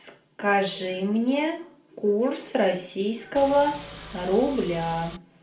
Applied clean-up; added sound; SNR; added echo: none; Engine / Car; 16 dB; reverberation time 0.4 s.